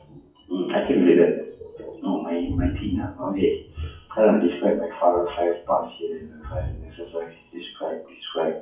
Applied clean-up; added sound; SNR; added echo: classical method WPE with log-MMSE.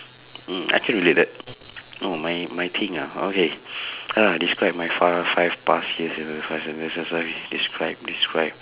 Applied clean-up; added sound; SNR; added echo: none; none; none; none.